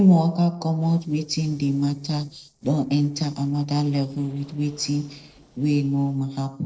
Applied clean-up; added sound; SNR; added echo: neural separator model SepFormer DNS4.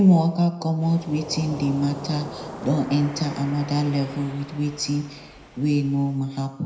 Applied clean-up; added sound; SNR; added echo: none; Waves, surf; 15 dB; reverberation time 0.6 s.